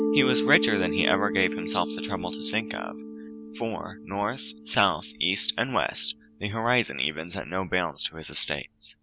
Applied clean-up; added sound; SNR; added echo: none; Mallet percussion; 5 dB; none.